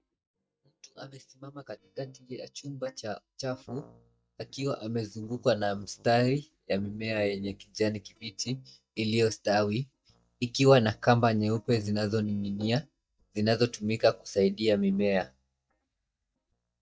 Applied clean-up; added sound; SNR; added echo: neural mask model DeepFilterNet 3.